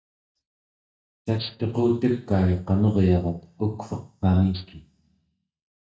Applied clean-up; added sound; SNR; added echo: neural mask model DeepFilterNet 3.